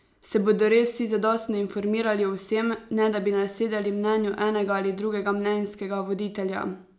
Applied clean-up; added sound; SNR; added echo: none; none; none; none.